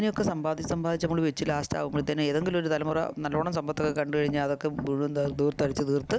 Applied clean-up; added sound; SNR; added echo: none; Tap; 13 dB; none.